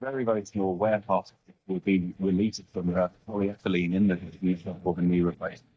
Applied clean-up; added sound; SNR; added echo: neural mask model DeepFilterNet 3.